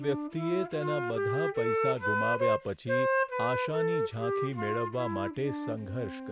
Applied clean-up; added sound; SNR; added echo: none; Wind instrument, woodwind instrument; -2 dB; none.